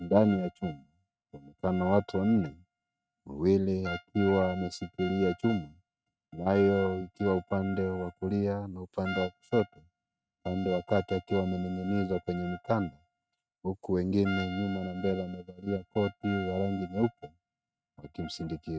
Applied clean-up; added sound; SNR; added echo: neural mask model RNNoise.